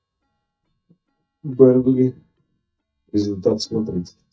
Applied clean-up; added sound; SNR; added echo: neural mask model DeepFilterNet 3.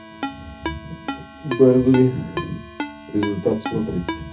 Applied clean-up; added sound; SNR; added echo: none; Ringtone; 10 dB; reverberation time 0.3 s.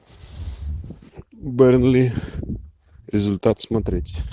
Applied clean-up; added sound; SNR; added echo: none; none; none; none.